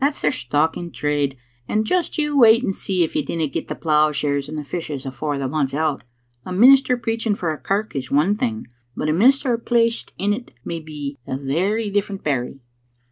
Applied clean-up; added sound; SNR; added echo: none; none; none; none.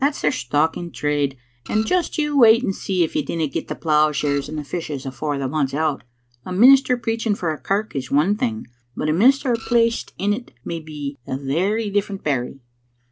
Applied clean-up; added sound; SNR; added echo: none; Printer; 17 dB; none.